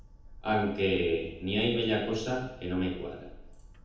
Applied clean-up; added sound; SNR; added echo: none; Boat, Water vehicle; 17 dB; reverberation time 0.8 s.